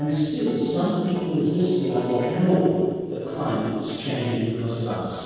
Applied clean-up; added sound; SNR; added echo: neural separator model SepFormer DNS4.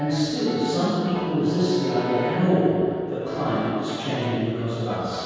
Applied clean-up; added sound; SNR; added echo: none; Brass instrument; 11 dB; reverberation time 2.2 s.